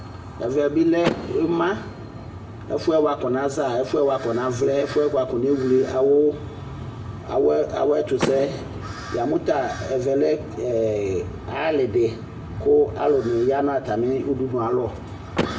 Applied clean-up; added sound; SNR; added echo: none; Door / Car; 15 dB; reverberation time 0.6 s.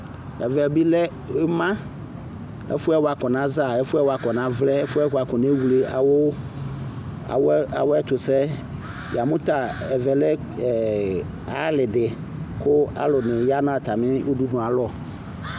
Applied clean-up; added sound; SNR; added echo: none; none; none; none.